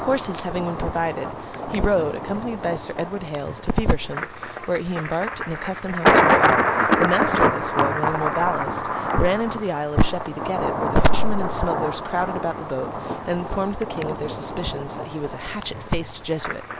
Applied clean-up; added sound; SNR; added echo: none; Thunder; 1 dB; none.